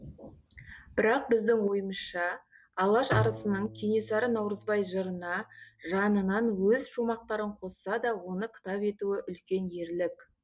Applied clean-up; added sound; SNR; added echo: none; Bowed string instrument; 9 dB; none.